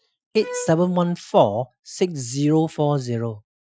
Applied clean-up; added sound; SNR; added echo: classical method Wiener filter.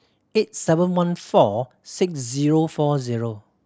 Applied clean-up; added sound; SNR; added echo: none; none; none; none.